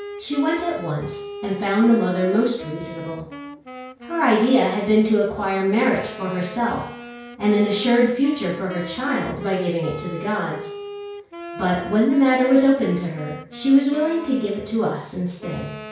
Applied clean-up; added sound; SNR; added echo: none; Wind instrument, woodwind instrument; 15 dB; reverberation time 0.5 s.